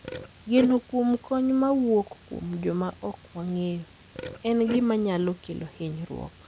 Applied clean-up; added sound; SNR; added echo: none; Burping, eructation; 14 dB; none.